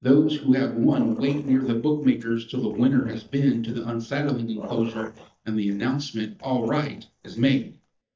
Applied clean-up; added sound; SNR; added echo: neural mask model DeepFilterNet 3.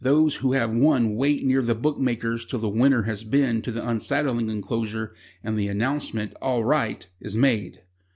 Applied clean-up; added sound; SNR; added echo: none; none; none; none.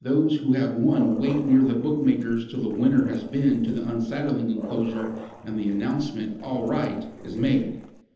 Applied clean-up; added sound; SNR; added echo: neural separator model SepFormer DNS4.